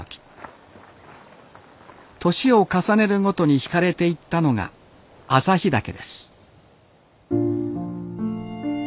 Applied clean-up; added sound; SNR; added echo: none; none; none; none.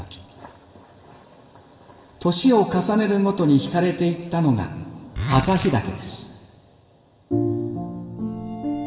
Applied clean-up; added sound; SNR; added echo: none; Zipper (clothing); 6 dB; reverberation time 1.6 s.